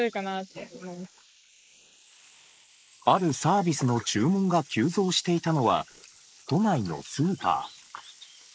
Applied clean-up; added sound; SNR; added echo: neural mask model Resemble Enhance denoiser.